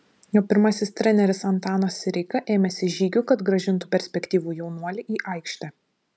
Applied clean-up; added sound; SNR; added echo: none; none; none; none.